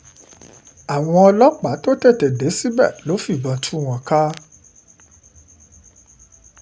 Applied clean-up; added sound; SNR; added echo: none; none; none; none.